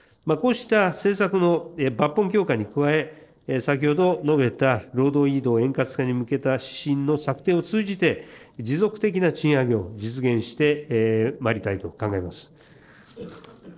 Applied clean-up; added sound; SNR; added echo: neural separator model SepFormer DNS4.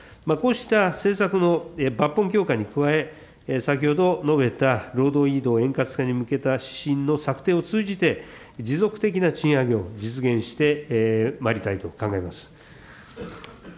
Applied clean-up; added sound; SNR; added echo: none; none; none; none.